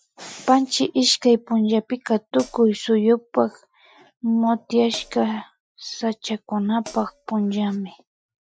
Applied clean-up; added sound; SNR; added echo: classical method Wiener filter.